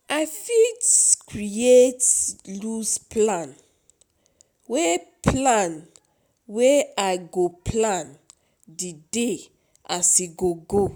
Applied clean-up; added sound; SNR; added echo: none; none; none; none.